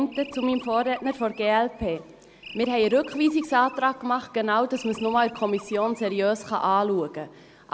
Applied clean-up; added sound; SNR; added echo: none; Animal; 20 dB; none.